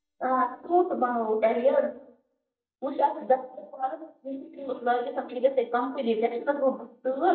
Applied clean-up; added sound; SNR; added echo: neural mask model DeepFilterNet 3.